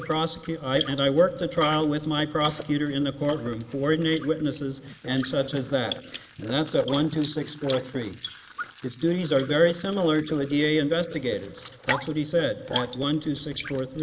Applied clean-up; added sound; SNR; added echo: neural mask model Resemble Enhance denoiser.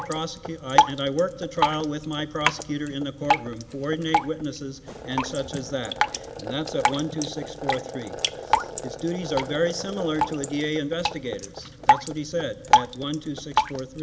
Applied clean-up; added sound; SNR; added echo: none; Drip; -2 dB; none.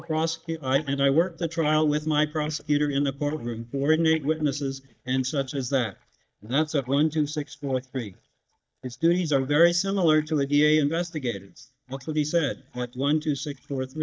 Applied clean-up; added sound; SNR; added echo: neural mask model DeepFilterNet 3.